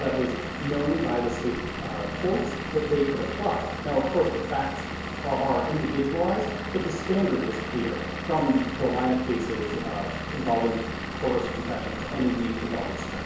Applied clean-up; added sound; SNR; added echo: none; Engine / Vehicle; 5 dB; reverberation time 1.0 s.